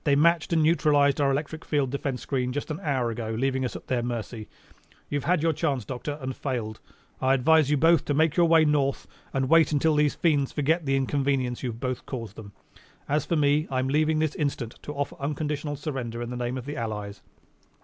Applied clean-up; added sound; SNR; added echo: none; none; none; none.